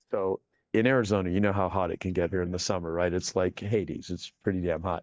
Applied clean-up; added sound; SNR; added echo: neural mask model DeepFilterNet 3.